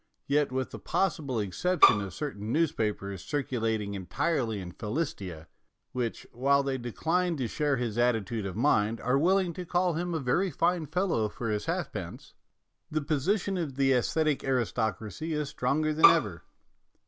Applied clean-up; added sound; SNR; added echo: none; Bowed string instrument; -3 dB; none.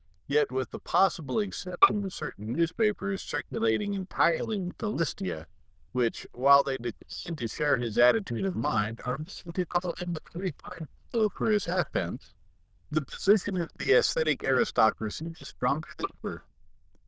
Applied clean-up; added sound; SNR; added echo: neural diffusion model UNIVERSE++.